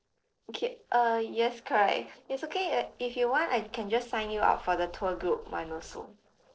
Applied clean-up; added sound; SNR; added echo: neural separator model SepFormer DNS4.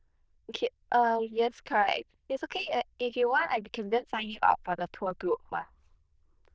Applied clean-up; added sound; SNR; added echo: neural diffusion model UNIVERSE++.